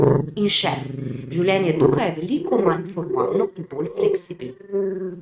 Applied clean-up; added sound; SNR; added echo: neural mask model RNNoise.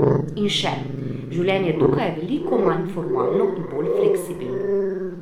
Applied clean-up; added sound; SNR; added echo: none; Growling; -3 dB; none.